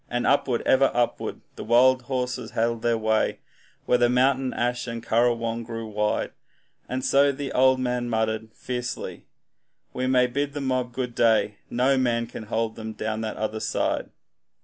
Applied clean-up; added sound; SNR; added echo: none; none; none; none.